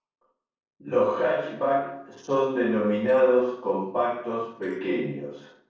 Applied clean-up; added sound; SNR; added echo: neural separator model SepFormer DNS4.